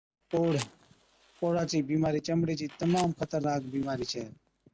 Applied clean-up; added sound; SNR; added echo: none; Fire; 18 dB; none.